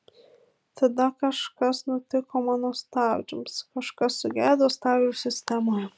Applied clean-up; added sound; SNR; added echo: none; none; none; none.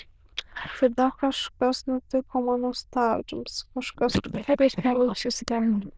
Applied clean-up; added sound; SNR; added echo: neural diffusion model UNIVERSE++.